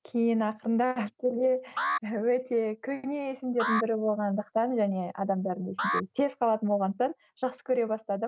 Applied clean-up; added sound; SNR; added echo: none; Alarm; 8 dB; none.